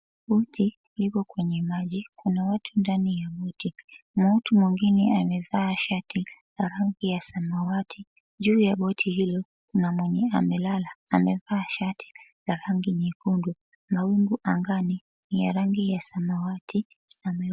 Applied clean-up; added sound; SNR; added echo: none; none; none; none.